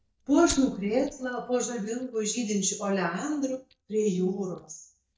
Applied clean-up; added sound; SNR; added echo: neural mask model DeepFilterNet 3.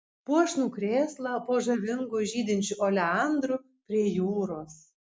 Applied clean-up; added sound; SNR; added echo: none; none; none; none.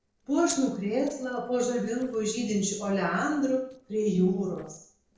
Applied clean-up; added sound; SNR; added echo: neural separator model SepFormer DNS4.